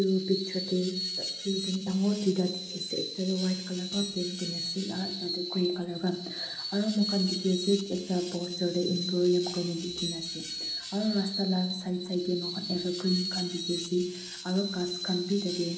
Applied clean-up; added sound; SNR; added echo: none; Screech; 7 dB; reverberation time 1.0 s.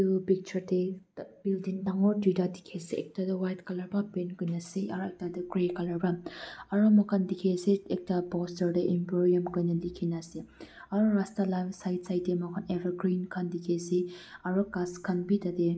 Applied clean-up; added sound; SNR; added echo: none; none; none; none.